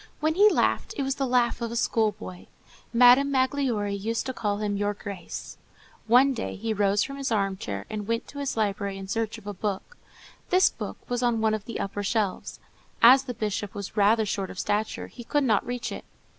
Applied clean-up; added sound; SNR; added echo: none; none; none; none.